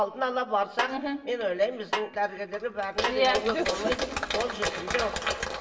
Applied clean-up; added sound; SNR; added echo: none; Snare drum; 9 dB; reverberation time 0.8 s.